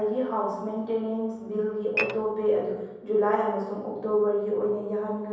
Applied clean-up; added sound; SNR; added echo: none; Dishes, pots, and pans / Glass; 3 dB; reverberation time 1.1 s.